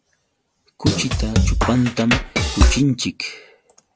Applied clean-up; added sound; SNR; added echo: none; Drum kit; -5 dB; none.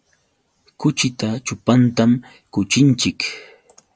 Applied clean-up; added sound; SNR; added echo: none; none; none; none.